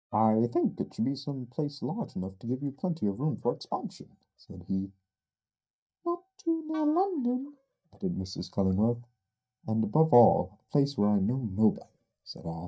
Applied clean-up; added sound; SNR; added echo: neural mask model DeepFilterNet 3.